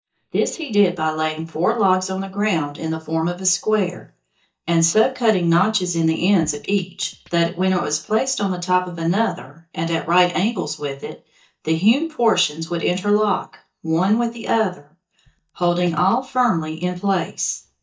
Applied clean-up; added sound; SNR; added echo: neural mask model DeepFilterNet 3.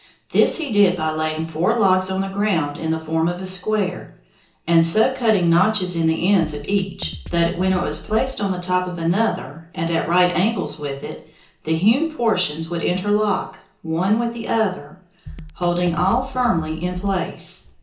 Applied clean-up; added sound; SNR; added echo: none; Drum kit; 12 dB; reverberation time 0.6 s.